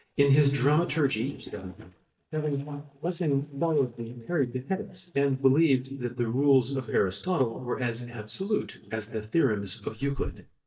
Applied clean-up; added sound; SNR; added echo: neural mask model DeepFilterNet 3.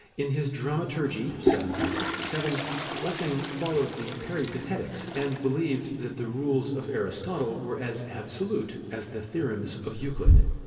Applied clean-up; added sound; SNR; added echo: none; Toilet flush; 0 dB; reverberation time 2.3 s.